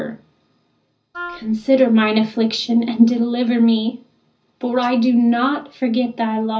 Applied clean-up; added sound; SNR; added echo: none; Wind instrument, woodwind instrument; 15 dB; reverberation time 0.4 s.